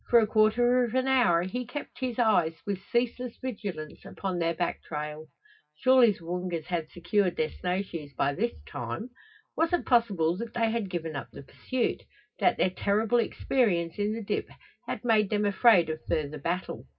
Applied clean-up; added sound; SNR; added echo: none; none; none; reverberation time 0.4 s.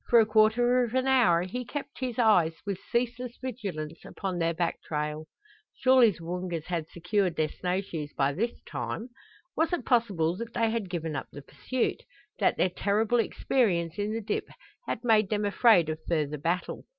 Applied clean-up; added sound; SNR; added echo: none; none; none; none.